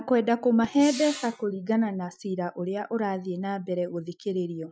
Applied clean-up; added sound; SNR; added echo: classical method Wiener filter.